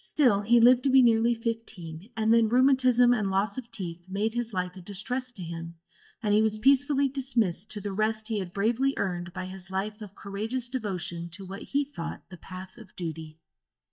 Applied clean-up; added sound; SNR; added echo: neural mask model DeepFilterNet 3.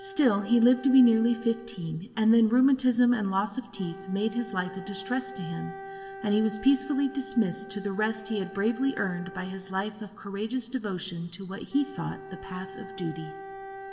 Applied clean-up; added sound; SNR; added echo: none; Wind instrument, woodwind instrument; 16 dB; reverberation time 1.5 s.